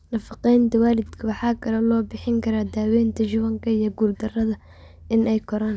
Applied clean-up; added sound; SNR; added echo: none; none; none; none.